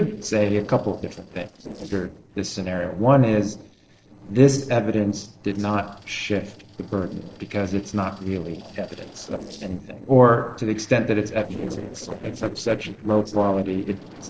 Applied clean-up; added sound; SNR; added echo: neural separator model SepFormer DNS4.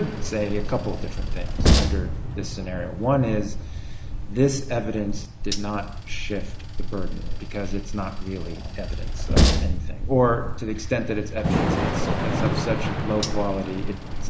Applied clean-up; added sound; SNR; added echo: none; Train + Thunder / Rain; -3 dB; none.